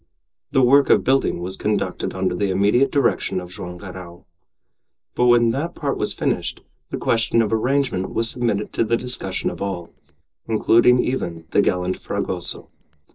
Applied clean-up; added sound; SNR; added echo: neural separator model SepFormer DNS4.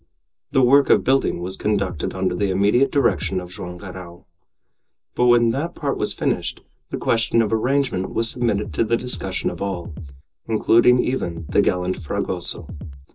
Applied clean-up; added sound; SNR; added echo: none; Drum kit; 12 dB; reverberation time 0.2 s.